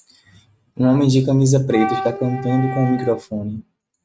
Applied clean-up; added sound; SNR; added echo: neural mask model RNNoise.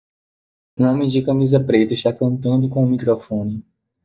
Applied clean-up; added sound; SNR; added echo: neural mask model DeepFilterNet 3.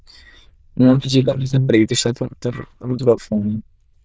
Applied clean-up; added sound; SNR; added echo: neural diffusion model UNIVERSE++.